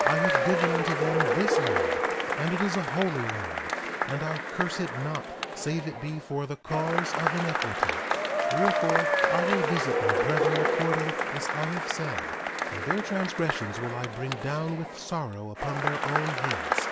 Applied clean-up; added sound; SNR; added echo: none; Applause / Crowd / Cheering; -3 dB; none.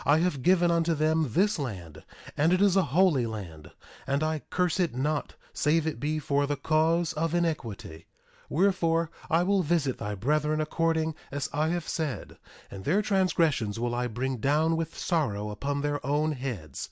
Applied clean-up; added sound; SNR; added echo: none; none; none; none.